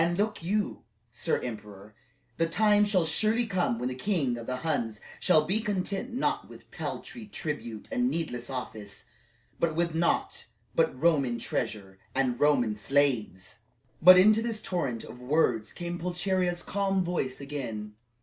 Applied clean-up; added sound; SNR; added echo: none; none; none; none.